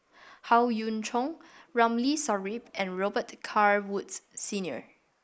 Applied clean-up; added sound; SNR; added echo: neural mask model Resemble Enhance denoiser.